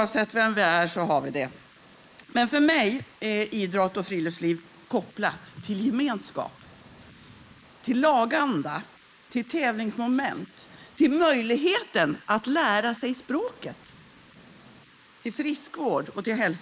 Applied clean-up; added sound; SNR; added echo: neural mask model Resemble Enhance denoiser.